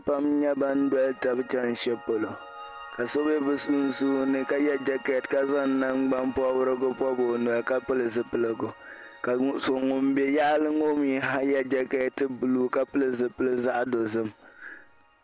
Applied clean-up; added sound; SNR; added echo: none; Piano; 20 dB; none.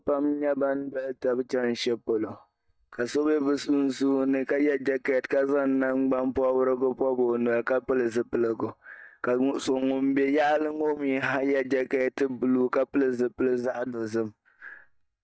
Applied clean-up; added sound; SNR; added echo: neural mask model DeepFilterNet 3.